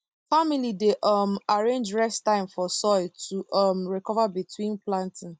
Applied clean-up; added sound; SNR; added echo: none; none; none; none.